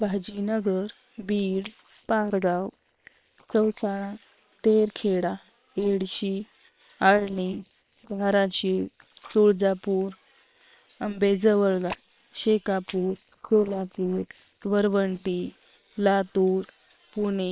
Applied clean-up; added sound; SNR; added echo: neural separator model SepFormer WHAM!.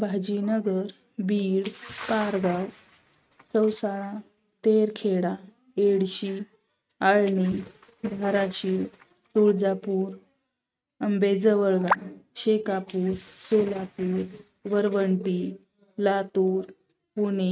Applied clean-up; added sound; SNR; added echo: neural mask model RNNoise.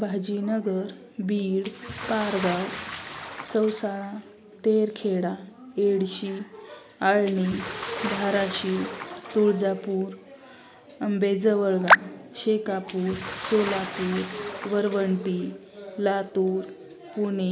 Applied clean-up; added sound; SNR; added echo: none; Bathtub (filling or washing) / Splash, splatter; 14 dB; none.